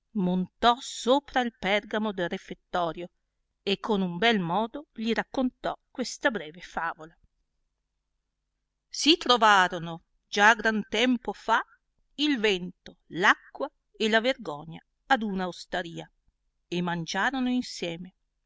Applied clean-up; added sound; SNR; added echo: none; none; none; none.